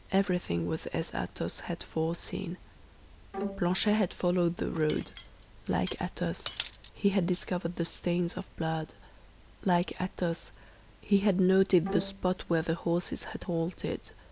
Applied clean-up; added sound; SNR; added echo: none; Bowed string instrument + Cutlery, silverware; 8 dB; none.